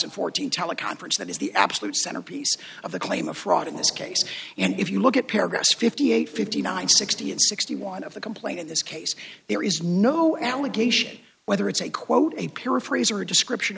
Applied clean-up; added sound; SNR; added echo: none; none; none; none.